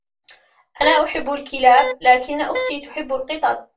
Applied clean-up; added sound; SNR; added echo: none; Wind instrument, woodwind instrument; 8 dB; reverberation time 0.2 s.